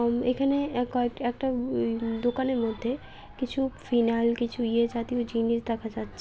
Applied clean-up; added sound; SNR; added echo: none; none; none; none.